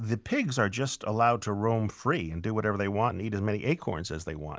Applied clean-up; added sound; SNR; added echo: none; none; none; none.